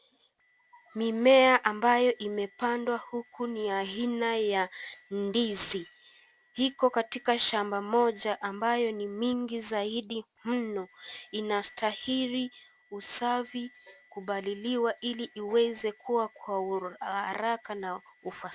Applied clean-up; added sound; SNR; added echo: none; none; none; none.